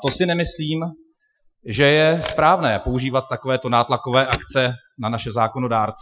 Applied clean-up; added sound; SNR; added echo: classical method Wiener filter.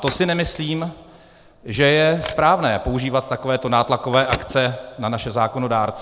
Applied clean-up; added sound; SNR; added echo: none; Telephone; 17 dB; none.